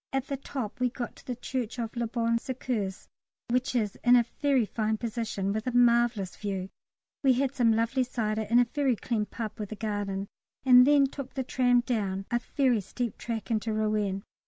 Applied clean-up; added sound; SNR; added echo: none; none; none; none.